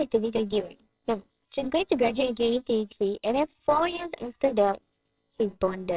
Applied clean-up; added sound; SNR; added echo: neural separator model SepFormer WHAMR!.